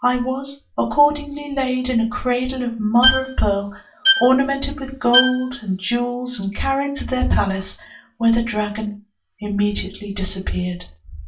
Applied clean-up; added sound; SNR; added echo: none; Bowed string instrument; 2 dB; reverberation time 0.3 s.